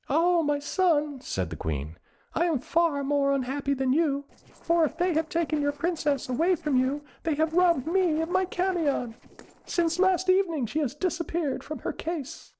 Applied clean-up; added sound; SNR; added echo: neural separator model SepFormer DNS4.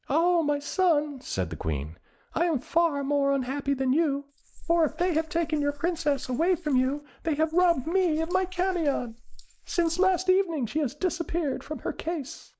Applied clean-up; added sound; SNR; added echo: neural mask model Resemble Enhance denoiser.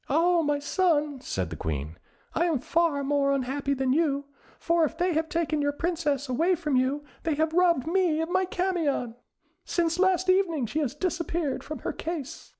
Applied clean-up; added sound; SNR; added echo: none; none; none; none.